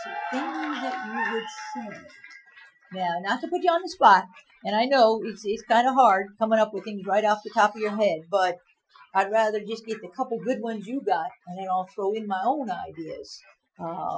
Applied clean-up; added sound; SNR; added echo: classical method Wiener filter.